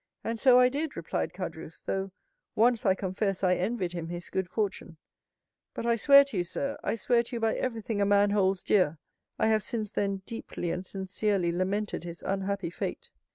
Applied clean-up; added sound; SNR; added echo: none; none; none; none.